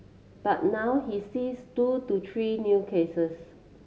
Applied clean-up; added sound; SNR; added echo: none; none; none; none.